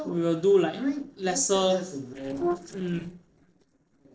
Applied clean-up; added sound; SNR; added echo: neural separator model SepFormer DNS4.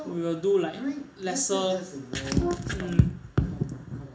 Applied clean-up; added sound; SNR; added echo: none; Brass instrument; 9 dB; reverberation time 0.4 s.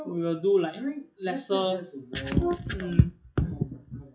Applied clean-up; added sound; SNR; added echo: classical method WPE with log-MMSE.